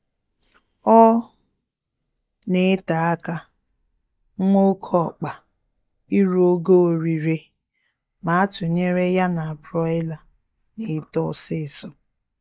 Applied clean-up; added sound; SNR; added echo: neural mask model DeepFilterNet 3.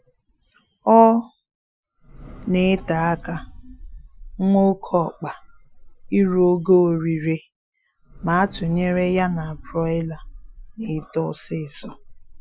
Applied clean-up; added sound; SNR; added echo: classical method Wiener filter.